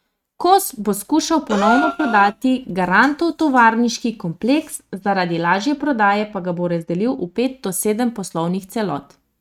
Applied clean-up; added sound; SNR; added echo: neural mask model RNNoise.